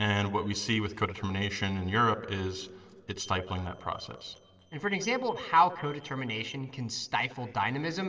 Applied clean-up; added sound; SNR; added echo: neural separator model SepFormer DNS4.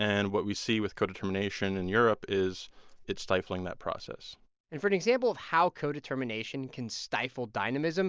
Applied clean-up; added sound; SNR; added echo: none; none; none; none.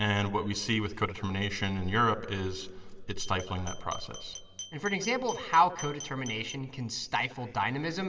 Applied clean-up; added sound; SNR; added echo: none; Glass; 15 dB; reverberation time 2.5 s.